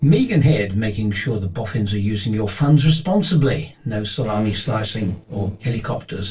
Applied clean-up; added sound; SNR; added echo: neural separator model SepFormer DNS4.